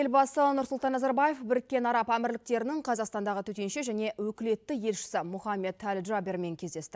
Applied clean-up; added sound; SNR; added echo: none; none; none; none.